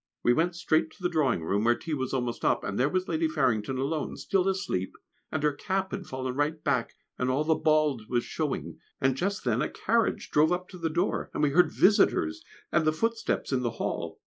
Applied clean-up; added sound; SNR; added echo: neural mask model Resemble Enhance denoiser.